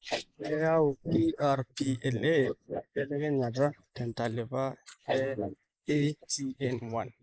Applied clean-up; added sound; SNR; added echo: neural mask model Resemble Enhance denoiser.